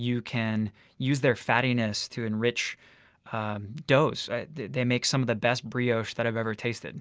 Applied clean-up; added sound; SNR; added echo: none; none; none; none.